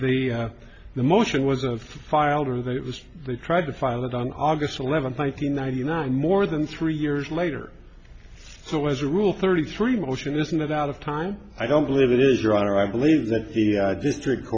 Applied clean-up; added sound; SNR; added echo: none; none; none; none.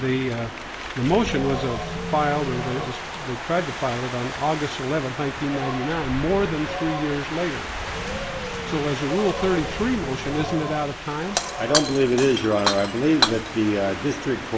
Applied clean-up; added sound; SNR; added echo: none; Shatter + Wind; 5 dB; none.